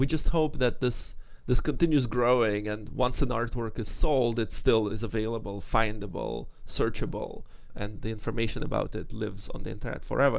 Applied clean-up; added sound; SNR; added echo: none; none; none; none.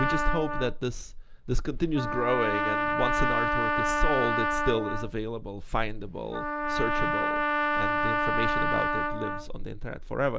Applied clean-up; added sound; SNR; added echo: none; Trumpet; 0 dB; none.